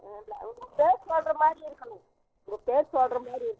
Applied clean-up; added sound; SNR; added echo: neural separator model SepFormer DNS4.